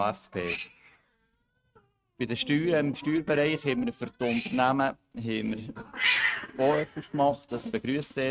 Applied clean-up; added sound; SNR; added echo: neural mask model RNNoise.